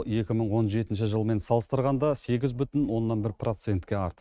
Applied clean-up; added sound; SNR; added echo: neural mask model RNNoise.